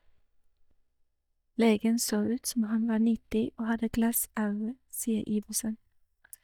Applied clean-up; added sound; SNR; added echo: neural mask model DeepFilterNet 3.